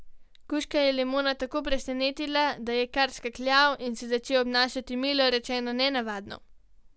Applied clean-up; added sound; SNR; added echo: none; none; none; none.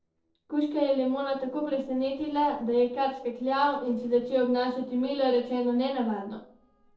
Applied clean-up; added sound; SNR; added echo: neural separator model SepFormer DNS4.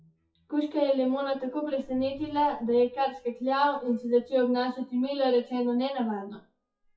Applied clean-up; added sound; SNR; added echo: classical method WPE with log-MMSE.